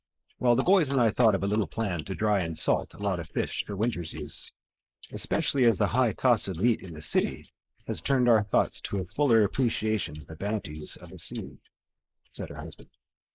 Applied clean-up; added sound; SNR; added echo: neural mask model Resemble Enhance denoiser.